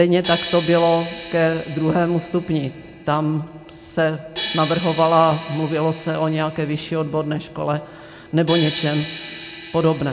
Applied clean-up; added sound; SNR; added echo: none; Crash cymbal; 7 dB; none.